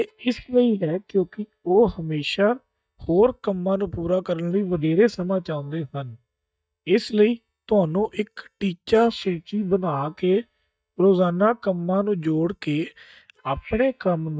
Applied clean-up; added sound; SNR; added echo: neural mask model DeepFilterNet 3.